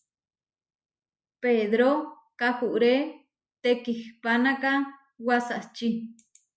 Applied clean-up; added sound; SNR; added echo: none; none; none; none.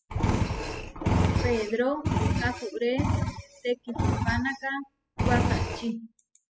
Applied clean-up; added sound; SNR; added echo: classical method spectral subtraction.